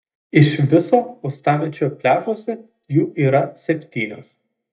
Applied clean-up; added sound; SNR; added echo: neural mask model DeepFilterNet 3.